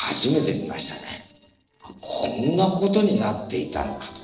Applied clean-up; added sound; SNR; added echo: neural separator model SepFormer DNS4.